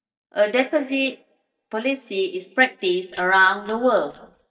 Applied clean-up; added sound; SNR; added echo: neural mask model DeepFilterNet 3.